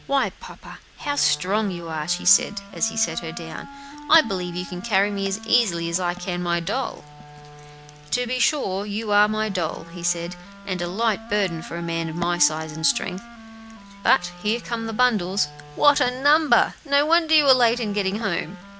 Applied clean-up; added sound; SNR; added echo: none; Wind instrument, woodwind instrument; 18 dB; none.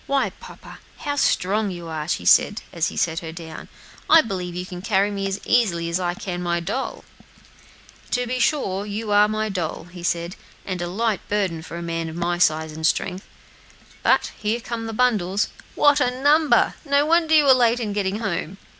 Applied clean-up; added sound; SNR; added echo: none; none; none; none.